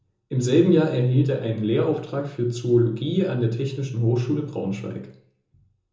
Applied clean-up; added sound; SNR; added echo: none; none; none; reverberation time 0.6 s.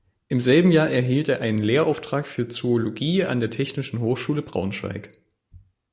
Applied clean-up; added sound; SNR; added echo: none; none; none; none.